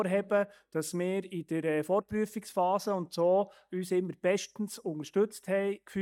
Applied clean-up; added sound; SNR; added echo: neural mask model DeepFilterNet 3.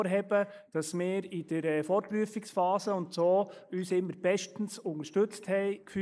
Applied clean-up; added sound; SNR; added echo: neural mask model Resemble Enhance denoiser.